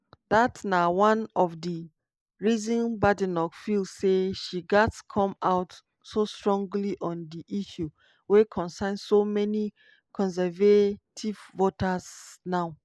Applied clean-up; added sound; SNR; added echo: neural mask model Resemble Enhance denoiser.